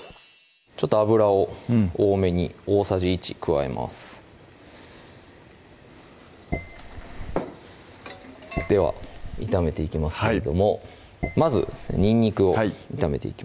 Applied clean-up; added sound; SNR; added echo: none; Dishes, pots, and pans; 8 dB; none.